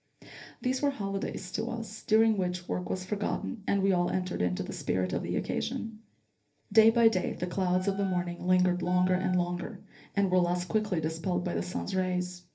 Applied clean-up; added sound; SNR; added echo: neural separator model SepFormer DNS4.